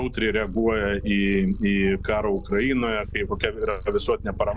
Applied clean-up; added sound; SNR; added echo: none; Purr; 10 dB; none.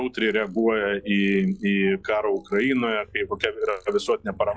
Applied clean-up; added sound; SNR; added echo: classical method log-MMSE.